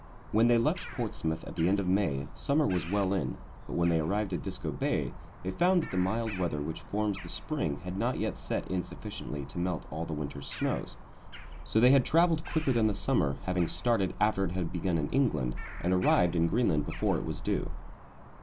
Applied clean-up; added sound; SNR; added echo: none; Bird vocalization, bird call, bird song; 18 dB; none.